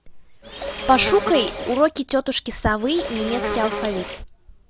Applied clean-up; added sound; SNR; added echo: none; Insect; 6 dB; none.